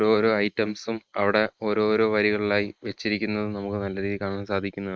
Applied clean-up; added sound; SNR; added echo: neural mask model Resemble Enhance denoiser.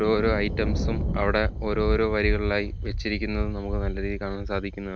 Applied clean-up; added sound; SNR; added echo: none; Thunder; 1 dB; none.